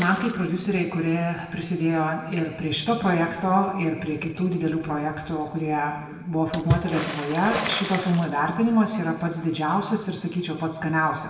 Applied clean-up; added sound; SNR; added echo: none; Water / Splash, splatter; 11 dB; reverberation time 1.3 s.